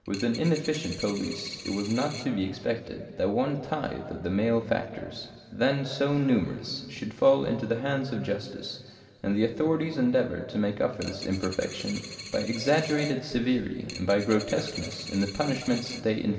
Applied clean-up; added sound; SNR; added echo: none; Coin (dropping); 13 dB; reverberation time 2.0 s.